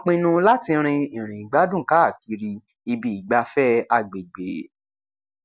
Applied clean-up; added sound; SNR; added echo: none; none; none; none.